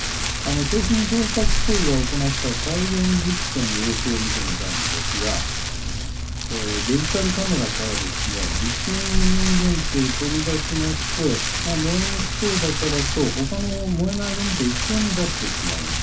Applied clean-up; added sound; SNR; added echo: none; Rain; -2 dB; reverberation time 0.3 s.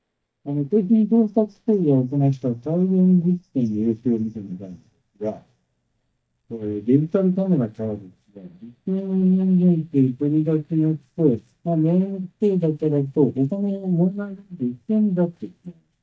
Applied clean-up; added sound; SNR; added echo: neural mask model DeepFilterNet 3.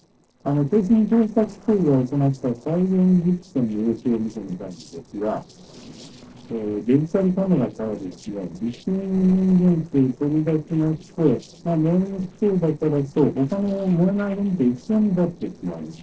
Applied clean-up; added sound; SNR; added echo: neural separator model SepFormer DNS4.